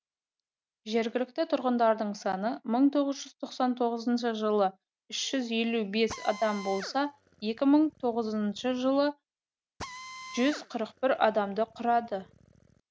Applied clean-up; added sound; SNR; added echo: none; Drill; 17 dB; none.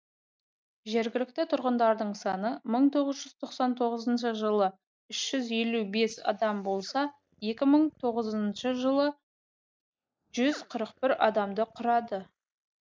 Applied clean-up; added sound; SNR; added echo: neural mask model Resemble Enhance denoiser.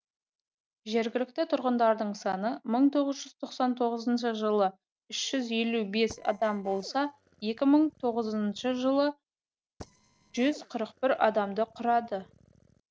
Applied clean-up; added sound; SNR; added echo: neural separator model SepFormer DNS4.